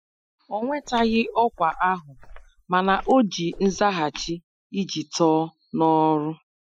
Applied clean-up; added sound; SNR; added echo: classical method Wiener filter.